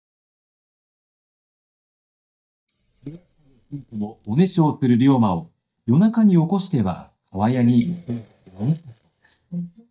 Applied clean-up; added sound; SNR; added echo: neural mask model DeepFilterNet 3.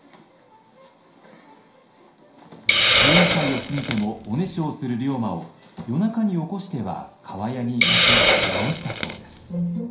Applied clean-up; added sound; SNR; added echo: none; Hiss; -4 dB; reverberation time 0.5 s.